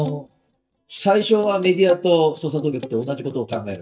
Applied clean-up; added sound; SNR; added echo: neural mask model DeepFilterNet 3.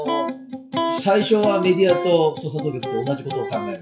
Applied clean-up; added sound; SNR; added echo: classical method WPE with log-MMSE.